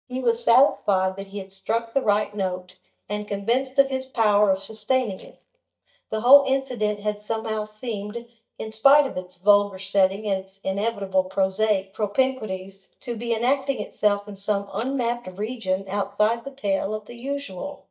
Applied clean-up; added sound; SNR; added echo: neural mask model DeepFilterNet 3.